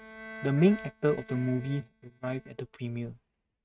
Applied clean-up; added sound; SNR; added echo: neural mask model RNNoise.